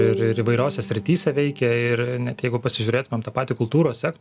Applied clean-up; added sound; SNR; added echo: none; Bowed string instrument; 12 dB; none.